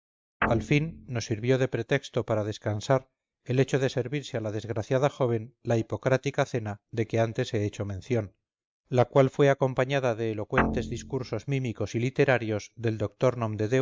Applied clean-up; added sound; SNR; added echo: neural mask model RNNoise.